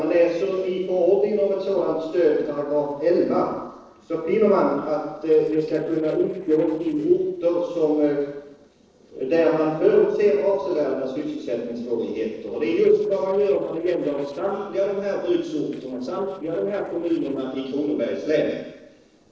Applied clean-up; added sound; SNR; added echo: neural separator model SepFormer DNS4.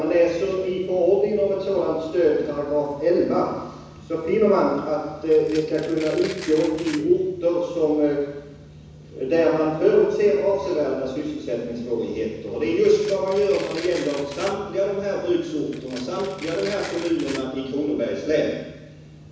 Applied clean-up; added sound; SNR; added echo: none; Domestic sounds, home sounds; 17 dB; reverberation time 1.1 s.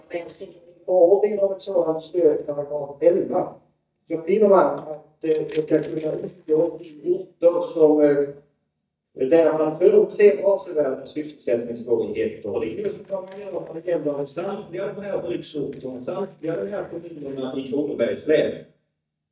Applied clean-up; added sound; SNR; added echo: neural mask model DeepFilterNet 3.